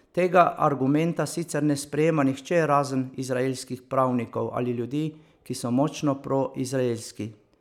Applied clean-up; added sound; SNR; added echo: none; none; none; none.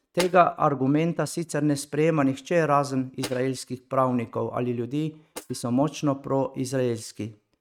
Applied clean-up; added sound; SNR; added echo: neural mask model RNNoise.